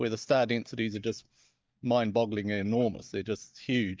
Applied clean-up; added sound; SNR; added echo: neural mask model DeepFilterNet 3.